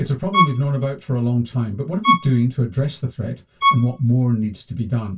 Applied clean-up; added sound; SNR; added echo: none; Bowed string instrument; 4 dB; reverberation time 0.1 s.